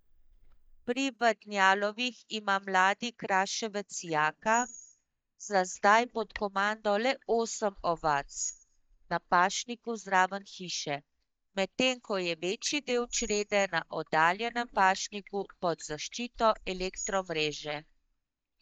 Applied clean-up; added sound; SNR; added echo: neural mask model DeepFilterNet 3.